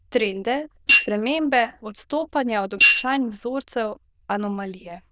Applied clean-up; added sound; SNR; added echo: neural diffusion model UNIVERSE++.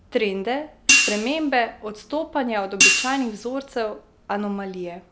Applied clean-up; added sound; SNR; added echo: none; Hi-hat; -3 dB; none.